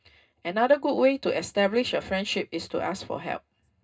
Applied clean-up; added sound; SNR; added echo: none; none; none; reverberation time 0.2 s.